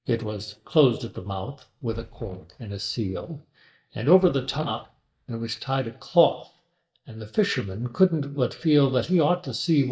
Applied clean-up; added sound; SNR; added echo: neural mask model DeepFilterNet 3.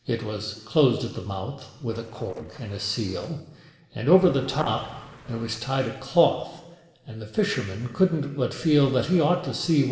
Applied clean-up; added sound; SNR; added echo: neural separator model SepFormer DNS4.